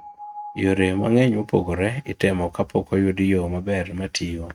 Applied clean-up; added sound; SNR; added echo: neural mask model RNNoise.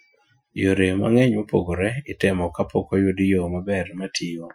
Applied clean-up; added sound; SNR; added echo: classical method Wiener filter.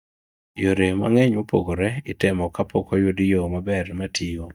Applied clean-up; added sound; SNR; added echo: neural mask model DeepFilterNet 3.